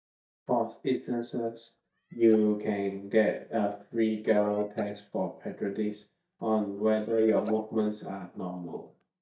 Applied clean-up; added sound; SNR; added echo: neural mask model DeepFilterNet 3.